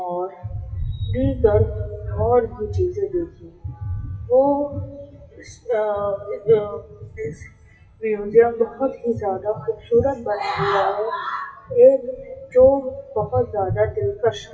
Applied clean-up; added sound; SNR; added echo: classical method WPE with log-MMSE.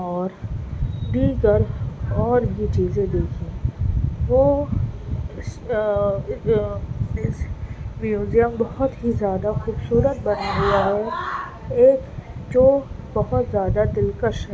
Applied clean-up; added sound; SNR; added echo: none; none; none; none.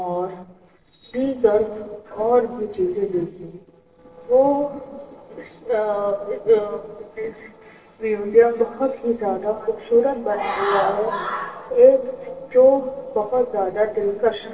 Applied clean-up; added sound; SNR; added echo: neural separator model SepFormer DNS4.